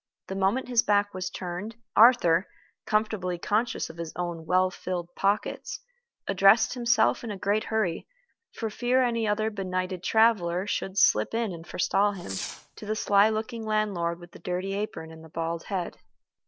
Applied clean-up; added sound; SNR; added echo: neural separator model SepFormer DNS4.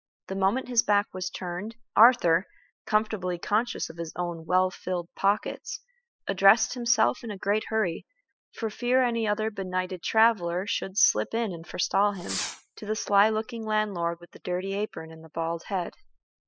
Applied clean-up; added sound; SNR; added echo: classical method spectral subtraction.